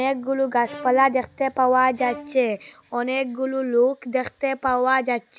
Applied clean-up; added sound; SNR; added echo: none; Bowed string instrument; 19 dB; none.